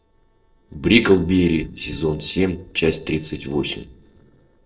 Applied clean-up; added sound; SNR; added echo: neural separator model SepFormer DNS4.